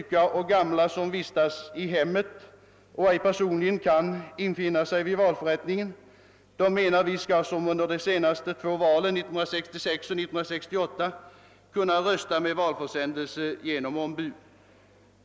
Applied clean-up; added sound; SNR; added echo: none; none; none; none.